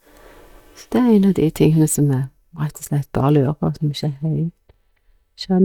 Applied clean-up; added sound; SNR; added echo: neural mask model DeepFilterNet 3.